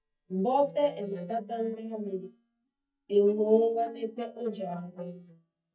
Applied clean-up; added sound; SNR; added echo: neural mask model DeepFilterNet 3.